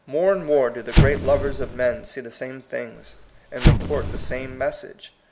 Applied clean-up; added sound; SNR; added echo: none; Explosion; -2 dB; none.